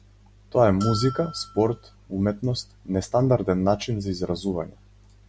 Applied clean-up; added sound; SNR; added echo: none; Bell; 12 dB; none.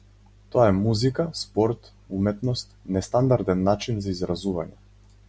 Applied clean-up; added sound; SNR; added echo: none; none; none; none.